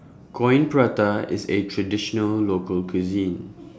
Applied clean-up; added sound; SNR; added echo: none; none; none; none.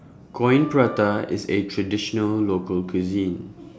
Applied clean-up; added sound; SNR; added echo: none; Wind instrument, woodwind instrument; 17 dB; none.